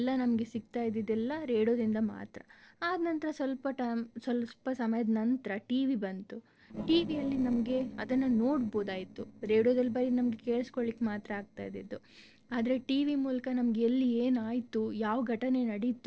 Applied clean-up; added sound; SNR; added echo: neural separator model SepFormer DNS4.